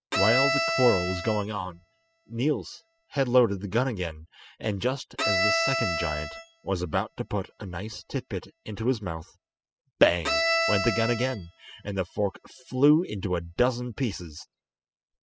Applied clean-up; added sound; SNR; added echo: classical method spectral subtraction.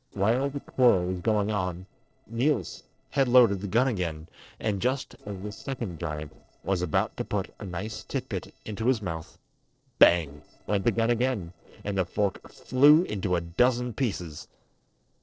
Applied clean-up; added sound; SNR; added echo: neural separator model SepFormer DNS4.